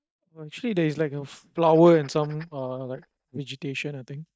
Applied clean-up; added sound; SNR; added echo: neural mask model DeepFilterNet 3.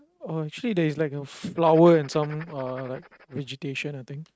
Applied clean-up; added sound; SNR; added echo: neural mask model RNNoise.